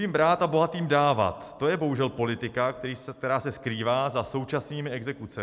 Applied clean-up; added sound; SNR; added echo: none; none; none; none.